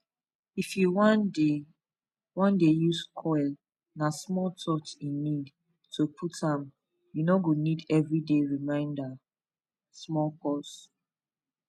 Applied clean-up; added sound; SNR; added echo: none; none; none; none.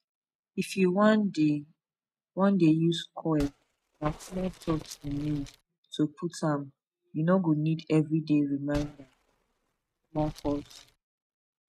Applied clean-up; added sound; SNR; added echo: neural mask model RNNoise.